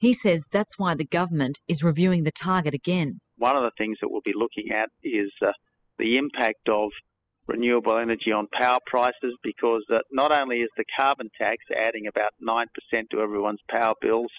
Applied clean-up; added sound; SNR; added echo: classical method spectral subtraction.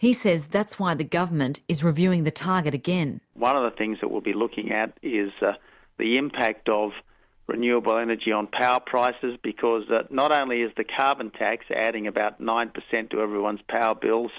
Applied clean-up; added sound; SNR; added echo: none; none; none; none.